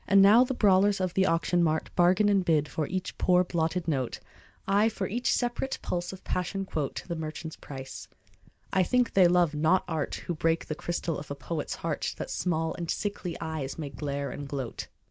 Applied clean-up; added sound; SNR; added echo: none; none; none; none.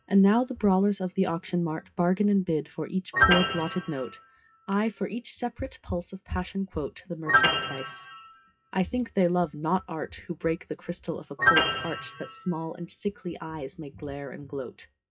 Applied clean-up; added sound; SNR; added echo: classical method WPE with log-MMSE.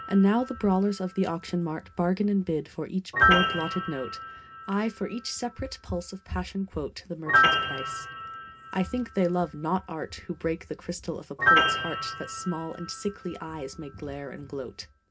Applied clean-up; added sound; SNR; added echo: none; Piano; 1 dB; reverberation time 0.3 s.